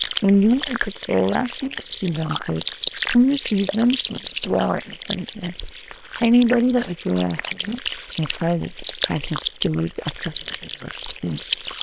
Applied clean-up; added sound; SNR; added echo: neural separator model SepFormer WHAM!.